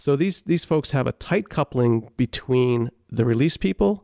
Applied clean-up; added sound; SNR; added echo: none; none; none; none.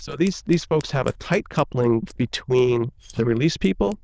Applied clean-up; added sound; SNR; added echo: neural diffusion model UNIVERSE++.